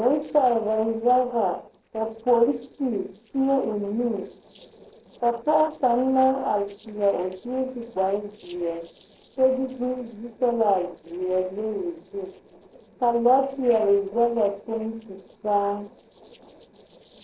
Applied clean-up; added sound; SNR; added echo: neural separator model SepFormer DNS4.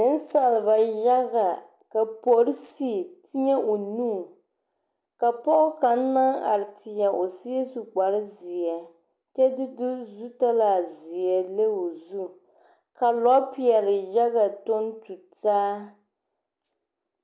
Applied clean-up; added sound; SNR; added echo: none; none; none; none.